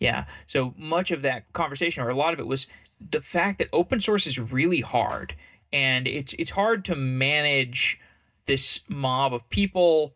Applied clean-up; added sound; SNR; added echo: neural mask model DeepFilterNet 3.